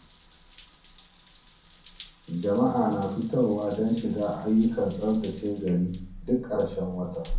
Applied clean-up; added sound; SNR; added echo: none; Drip / Trickle, dribble / Bathtub (filling or washing) / Water tap, faucet; 14 dB; reverberation time 0.5 s.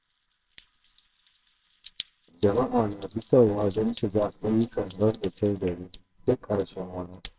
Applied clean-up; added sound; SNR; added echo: neural separator model SepFormer WHAMR!.